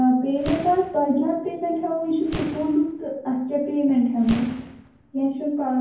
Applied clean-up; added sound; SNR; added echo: none; Boom; 15 dB; reverberation time 0.9 s.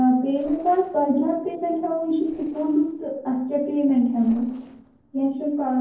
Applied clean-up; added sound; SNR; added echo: neural separator model SepFormer DNS4.